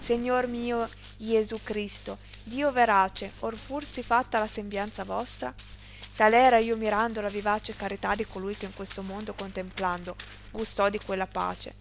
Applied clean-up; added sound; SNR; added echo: none; Run; 18 dB; none.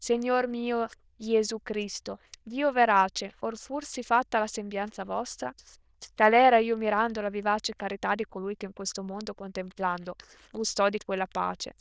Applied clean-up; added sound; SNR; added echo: neural diffusion model UNIVERSE++.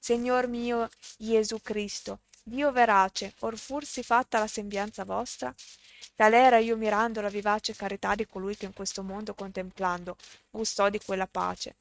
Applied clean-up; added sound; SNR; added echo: neural mask model RNNoise.